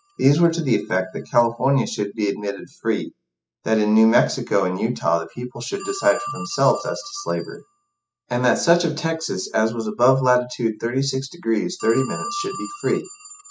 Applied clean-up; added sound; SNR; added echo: classical method spectral subtraction.